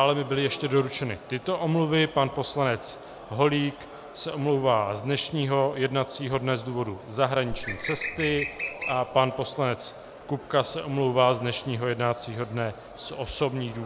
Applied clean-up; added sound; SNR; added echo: none; Bird; 7 dB; none.